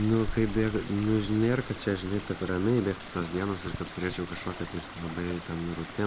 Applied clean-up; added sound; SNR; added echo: none; Stream; 11 dB; none.